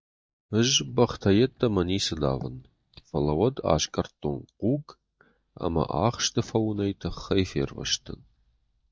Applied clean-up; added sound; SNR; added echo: neural mask model DeepFilterNet 3.